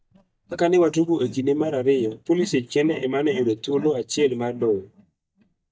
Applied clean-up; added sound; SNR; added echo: neural mask model DeepFilterNet 3.